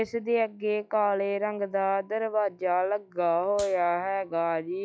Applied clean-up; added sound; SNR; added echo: classical method log-MMSE.